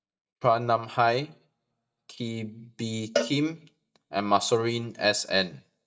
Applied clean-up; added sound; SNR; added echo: neural mask model DeepFilterNet 3.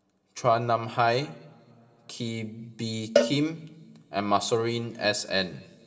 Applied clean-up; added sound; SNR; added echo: none; Cowbell; 3 dB; reverberation time 1.6 s.